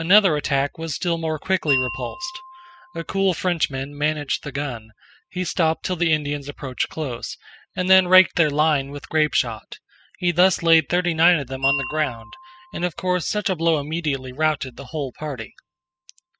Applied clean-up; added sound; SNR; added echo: classical method spectral subtraction.